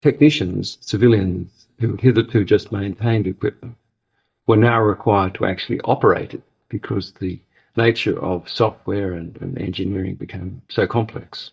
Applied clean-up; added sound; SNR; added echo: neural mask model DeepFilterNet 3.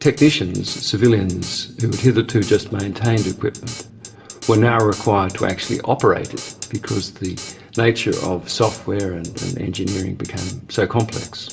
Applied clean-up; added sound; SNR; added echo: none; Drum kit; 17 dB; reverberation time 2.6 s.